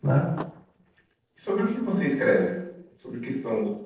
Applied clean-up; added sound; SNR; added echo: neural separator model SepFormer DNS4.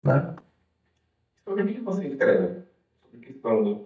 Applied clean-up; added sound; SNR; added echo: neural mask model DeepFilterNet 3.